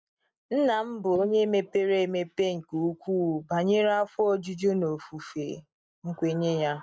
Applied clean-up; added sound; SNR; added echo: neural mask model DeepFilterNet 3.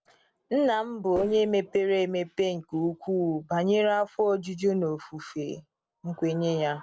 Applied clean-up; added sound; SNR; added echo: neural separator model SepFormer DNS4.